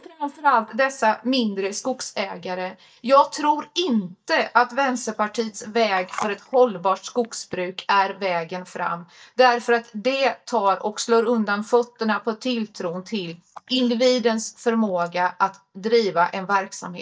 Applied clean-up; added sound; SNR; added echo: neural mask model DeepFilterNet 3.